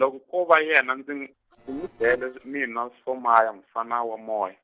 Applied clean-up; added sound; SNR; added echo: neural separator model SepFormer DNS4.